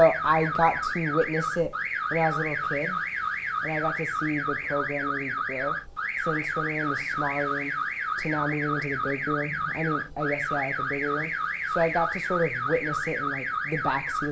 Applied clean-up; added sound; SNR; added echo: none; Alarm / Car; 1 dB; reverberation time 0.5 s.